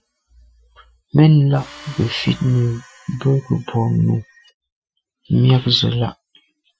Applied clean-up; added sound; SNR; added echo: classical method Wiener filter.